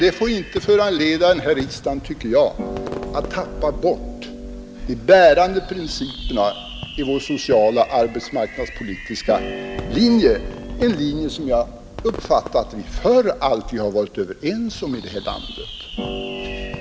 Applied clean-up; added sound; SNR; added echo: none; Fireworks + Harp; 11 dB; none.